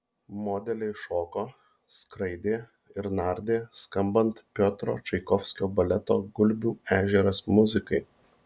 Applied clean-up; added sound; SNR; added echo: none; none; none; none.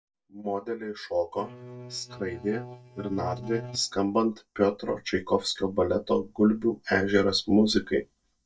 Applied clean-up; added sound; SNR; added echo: neural mask model DeepFilterNet 3.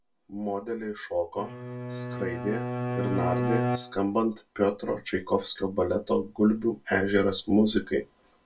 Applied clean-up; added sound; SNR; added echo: none; Bowed string instrument; 3 dB; reverberation time 0.2 s.